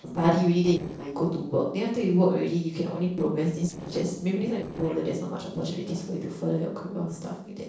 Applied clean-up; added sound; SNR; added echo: neural separator model SepFormer DNS4.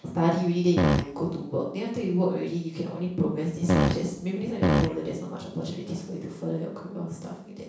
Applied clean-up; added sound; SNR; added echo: none; Fart; -5 dB; reverberation time 0.7 s.